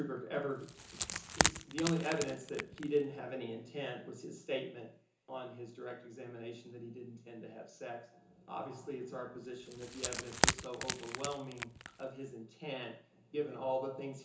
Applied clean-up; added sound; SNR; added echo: none; Wood; -2 dB; reverberation time 0.7 s.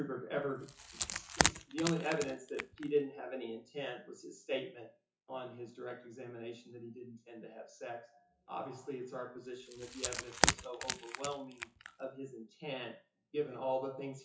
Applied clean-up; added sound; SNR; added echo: classical method WPE with log-MMSE.